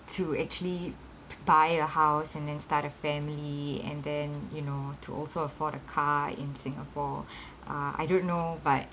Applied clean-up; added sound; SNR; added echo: none; none; none; none.